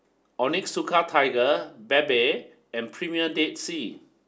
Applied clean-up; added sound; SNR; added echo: none; none; none; none.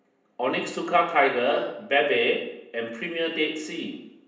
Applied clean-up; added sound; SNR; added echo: none; none; none; reverberation time 0.8 s.